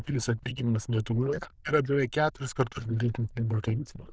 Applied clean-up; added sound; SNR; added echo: neural diffusion model UNIVERSE++.